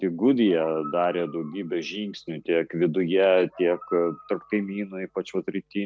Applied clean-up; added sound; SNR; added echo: none; Animal; 19 dB; none.